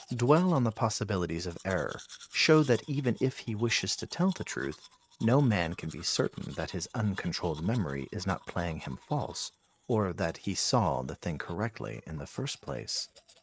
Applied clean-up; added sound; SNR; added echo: neural mask model RNNoise.